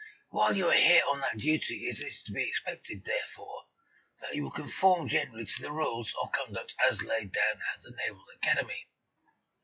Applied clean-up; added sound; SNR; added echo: classical method log-MMSE.